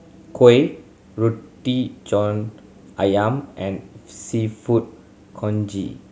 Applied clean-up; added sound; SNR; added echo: none; none; none; none.